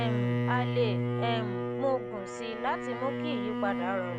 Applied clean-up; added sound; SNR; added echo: none; Bowed string instrument; -2 dB; none.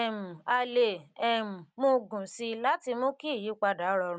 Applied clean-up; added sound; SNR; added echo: none; none; none; none.